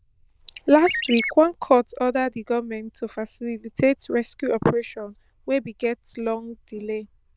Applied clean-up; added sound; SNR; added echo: neural diffusion model UNIVERSE++.